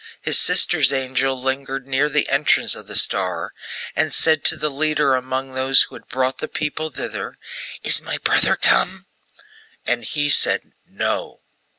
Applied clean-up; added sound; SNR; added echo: none; none; none; none.